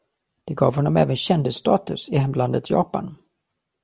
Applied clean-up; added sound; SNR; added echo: none; none; none; none.